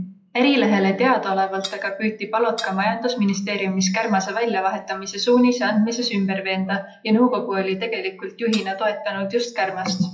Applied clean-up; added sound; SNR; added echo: classical method WPE with log-MMSE.